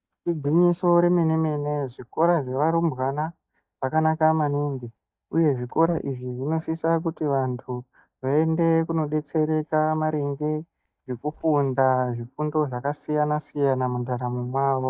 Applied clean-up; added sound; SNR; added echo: neural mask model DeepFilterNet 3.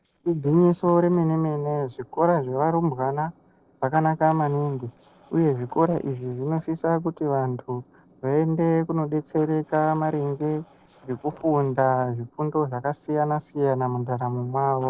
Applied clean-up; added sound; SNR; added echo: neural separator model SepFormer DNS4.